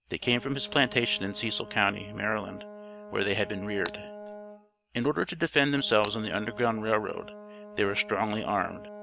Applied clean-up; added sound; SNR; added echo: none; Shatter + Brass instrument; 15 dB; none.